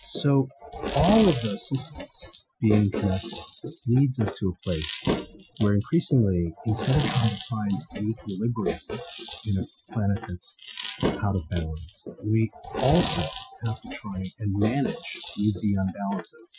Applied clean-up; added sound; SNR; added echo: classical method Wiener filter.